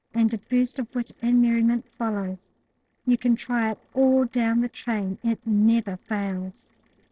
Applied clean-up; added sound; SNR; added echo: neural separator model SepFormer DNS4.